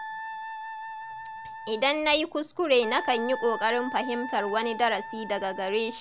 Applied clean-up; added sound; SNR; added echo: none; Wind instrument, woodwind instrument; 10 dB; none.